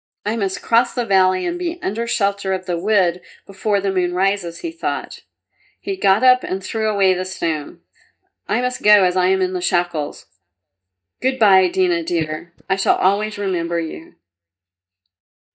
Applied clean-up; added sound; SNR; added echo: neural mask model DeepFilterNet 3.